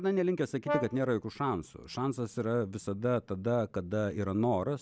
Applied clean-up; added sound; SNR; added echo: none; Brass instrument; 8 dB; none.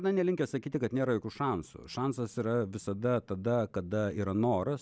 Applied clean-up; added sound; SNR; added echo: none; none; none; none.